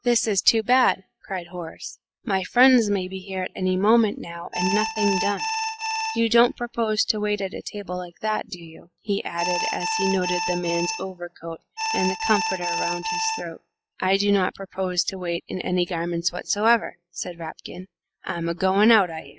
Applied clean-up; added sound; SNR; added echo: classical method log-MMSE.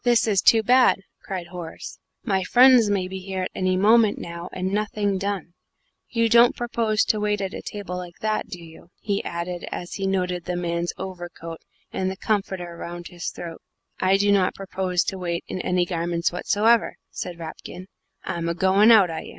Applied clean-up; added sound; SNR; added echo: none; none; none; none.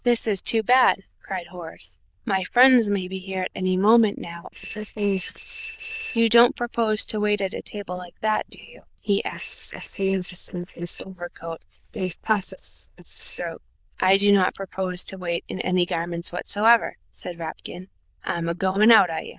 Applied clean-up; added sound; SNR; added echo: neural diffusion model UNIVERSE++.